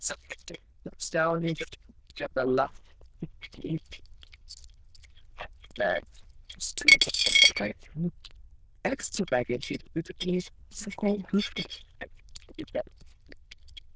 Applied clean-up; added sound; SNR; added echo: neural diffusion model UNIVERSE++.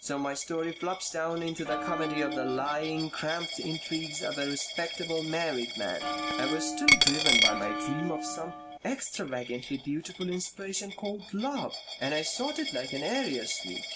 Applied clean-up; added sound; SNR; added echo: none; Bell + Coin (dropping); 0 dB; none.